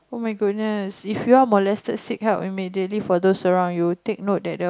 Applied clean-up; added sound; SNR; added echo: none; none; none; none.